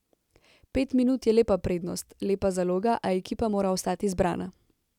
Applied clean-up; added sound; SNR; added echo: none; none; none; none.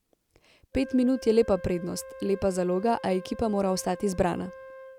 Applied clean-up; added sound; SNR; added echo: none; Wind instrument, woodwind instrument; 17 dB; none.